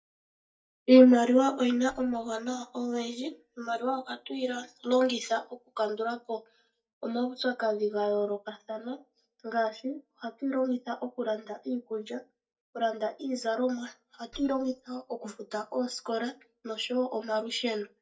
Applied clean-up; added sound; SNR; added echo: neural mask model DeepFilterNet 3.